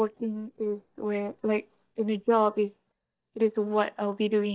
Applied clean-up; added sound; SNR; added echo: neural mask model DeepFilterNet 3.